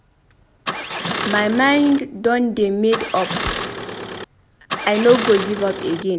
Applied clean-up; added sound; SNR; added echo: none; Engine starting; 7 dB; none.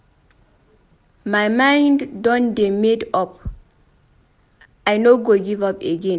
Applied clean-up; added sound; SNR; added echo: none; none; none; none.